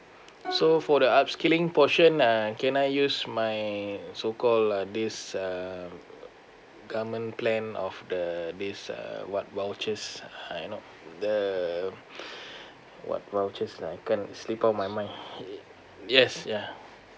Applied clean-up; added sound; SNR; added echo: none; Plucked string instrument; 15 dB; none.